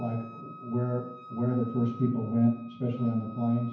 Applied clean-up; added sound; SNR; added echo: none; Wind instrument, woodwind instrument; 18 dB; reverberation time 0.9 s.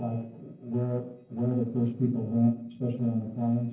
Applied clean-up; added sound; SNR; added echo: neural separator model SepFormer DNS4.